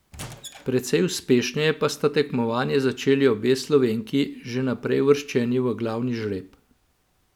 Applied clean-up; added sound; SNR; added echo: none; Squeak / Wood; 19 dB; none.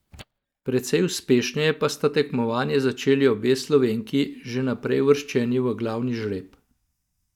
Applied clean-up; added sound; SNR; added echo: neural mask model DeepFilterNet 3.